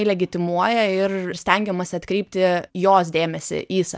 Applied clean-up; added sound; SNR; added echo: none; none; none; none.